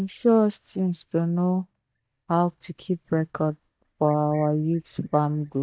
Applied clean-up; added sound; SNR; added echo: neural mask model DeepFilterNet 3.